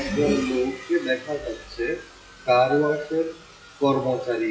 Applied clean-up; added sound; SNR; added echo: classical method WPE with log-MMSE.